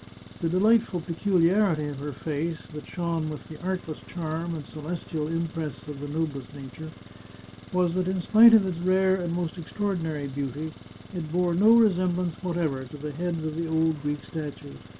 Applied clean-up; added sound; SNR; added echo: none; Engine; 17 dB; none.